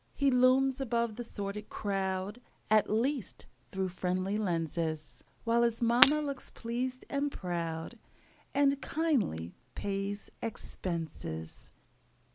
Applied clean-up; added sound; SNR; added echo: none; Shatter; 3 dB; none.